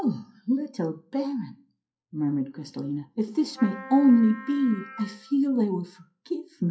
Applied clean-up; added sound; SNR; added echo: classical method WPE with log-MMSE.